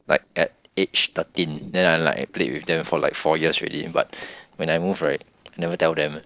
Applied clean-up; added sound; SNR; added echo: neural separator model SepFormer DNS4.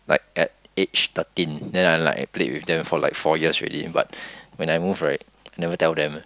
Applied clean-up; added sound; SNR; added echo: none; none; none; none.